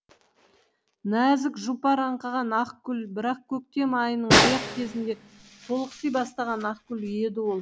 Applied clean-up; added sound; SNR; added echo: none; Snare drum; 0 dB; none.